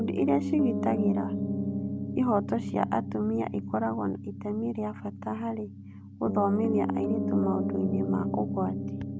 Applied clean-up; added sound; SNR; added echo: none; Piano; 2 dB; none.